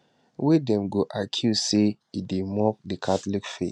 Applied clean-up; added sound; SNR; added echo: none; none; none; none.